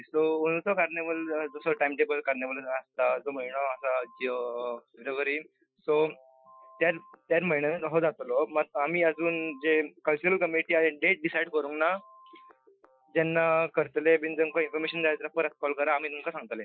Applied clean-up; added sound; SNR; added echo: classical method Wiener filter.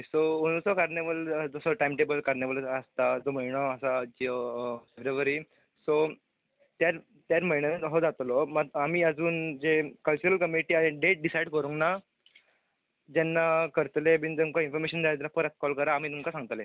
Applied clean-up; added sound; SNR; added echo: none; none; none; none.